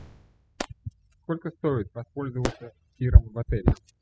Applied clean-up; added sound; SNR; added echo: classical method spectral subtraction.